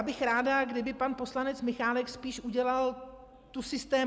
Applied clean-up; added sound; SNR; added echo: none; none; none; none.